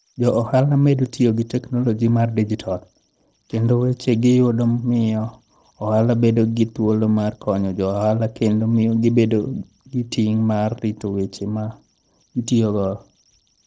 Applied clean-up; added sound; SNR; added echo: neural separator model SepFormer DNS4.